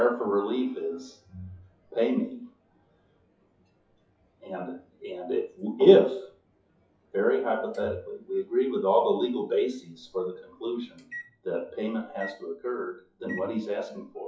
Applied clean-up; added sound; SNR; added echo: classical method WPE with log-MMSE.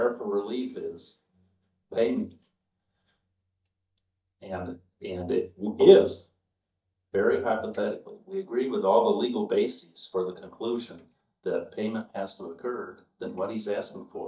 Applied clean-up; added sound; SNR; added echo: neural mask model DeepFilterNet 3.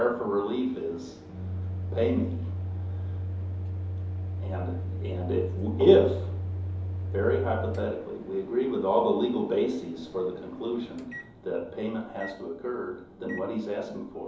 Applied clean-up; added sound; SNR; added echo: none; Microwave oven; 6 dB; reverberation time 2.8 s.